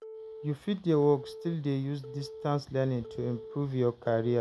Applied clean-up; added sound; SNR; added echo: none; Telephone; 16 dB; none.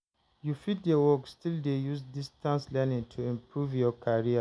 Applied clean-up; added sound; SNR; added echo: none; none; none; none.